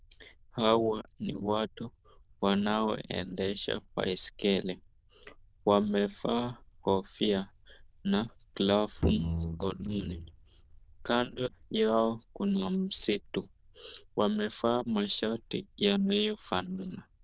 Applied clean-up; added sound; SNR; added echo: neural diffusion model UNIVERSE++.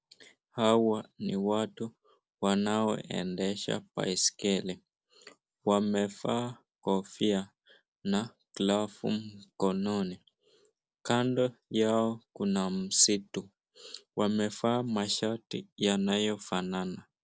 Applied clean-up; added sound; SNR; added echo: none; none; none; none.